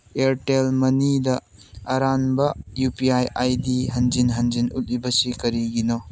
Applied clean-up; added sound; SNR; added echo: none; none; none; none.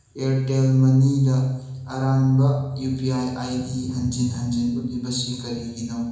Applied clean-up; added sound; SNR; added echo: none; none; none; reverberation time 1.0 s.